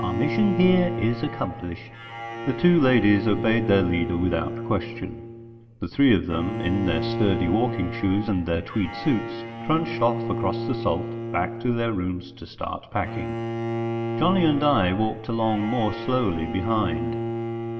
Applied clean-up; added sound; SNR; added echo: none; Bowed string instrument; 6 dB; reverberation time 1.3 s.